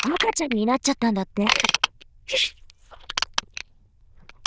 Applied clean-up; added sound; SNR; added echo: neural diffusion model UNIVERSE++.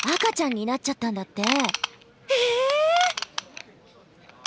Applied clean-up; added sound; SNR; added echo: none; Ratchet, pawl / Tools; 7 dB; none.